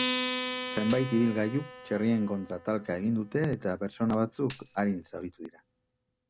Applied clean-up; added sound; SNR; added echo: none; Acoustic guitar + Tambourine; 6 dB; none.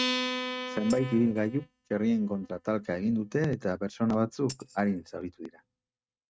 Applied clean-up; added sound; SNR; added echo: neural mask model RNNoise.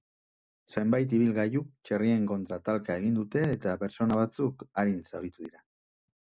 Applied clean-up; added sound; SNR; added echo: none; none; none; none.